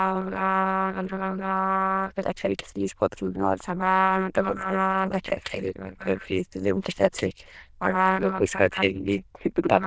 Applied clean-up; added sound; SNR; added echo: neural diffusion model UNIVERSE++.